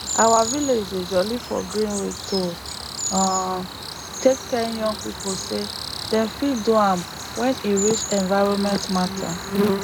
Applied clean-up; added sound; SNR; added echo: none; Cricket; 6 dB; none.